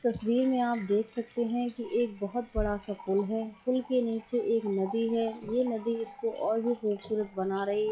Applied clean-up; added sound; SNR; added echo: classical method log-MMSE.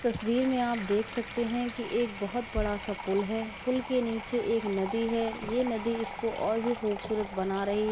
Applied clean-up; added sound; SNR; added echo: none; Sink (filling or washing) / Water tap, faucet; 10 dB; none.